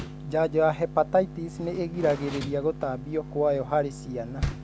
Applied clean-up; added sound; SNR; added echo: none; Door; 13 dB; none.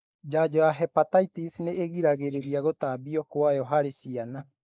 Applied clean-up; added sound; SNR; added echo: neural mask model Resemble Enhance denoiser.